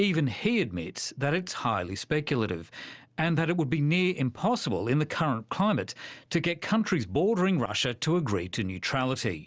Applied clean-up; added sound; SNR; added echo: none; none; none; none.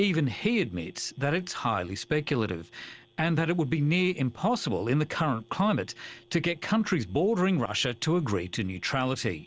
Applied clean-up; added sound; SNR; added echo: neural separator model SepFormer DNS4.